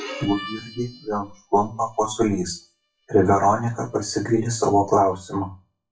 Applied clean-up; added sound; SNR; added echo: classical method WPE with log-MMSE.